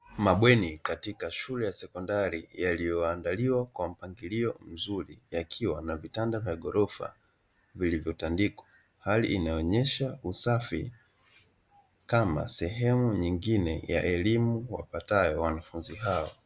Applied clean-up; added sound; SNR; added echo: none; none; none; none.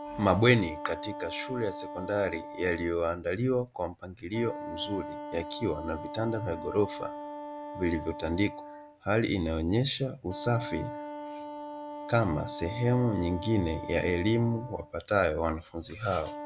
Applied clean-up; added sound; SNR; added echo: none; Wind instrument, woodwind instrument; 11 dB; none.